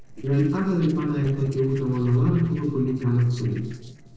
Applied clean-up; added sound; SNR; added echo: neural separator model SepFormer DNS4.